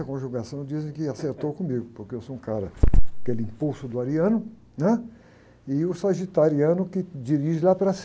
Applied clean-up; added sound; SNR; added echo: none; none; none; none.